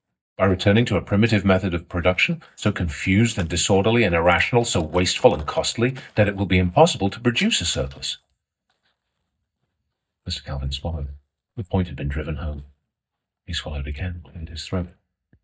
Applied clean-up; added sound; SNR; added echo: neural mask model DeepFilterNet 3.